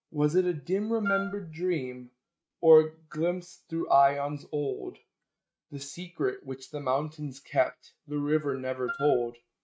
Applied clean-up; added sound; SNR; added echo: neural mask model RNNoise.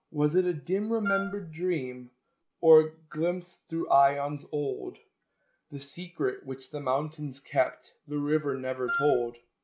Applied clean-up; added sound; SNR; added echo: none; Wind instrument, woodwind instrument; 6 dB; none.